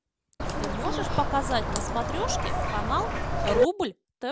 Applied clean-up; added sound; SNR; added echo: none; Bird; -4 dB; none.